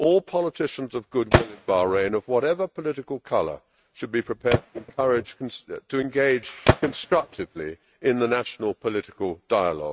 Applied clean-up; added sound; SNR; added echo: neural mask model RNNoise.